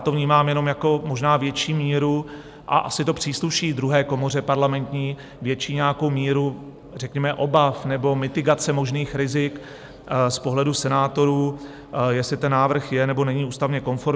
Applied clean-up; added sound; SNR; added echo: none; none; none; none.